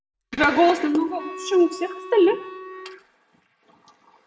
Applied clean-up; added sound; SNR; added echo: none; Wind instrument, woodwind instrument; 15 dB; reverberation time 0.8 s.